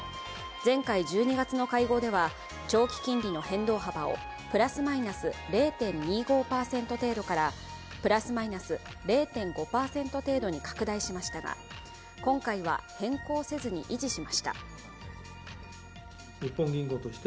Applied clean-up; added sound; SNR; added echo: none; none; none; none.